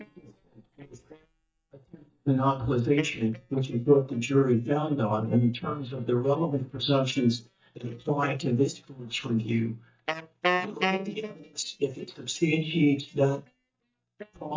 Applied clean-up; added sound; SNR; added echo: neural mask model DeepFilterNet 3.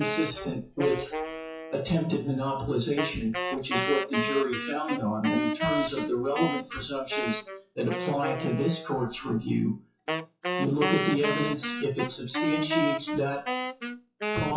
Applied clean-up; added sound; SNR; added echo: classical method WPE with log-MMSE.